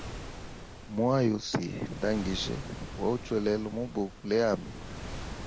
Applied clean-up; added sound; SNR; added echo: none; Waves, surf; 10 dB; none.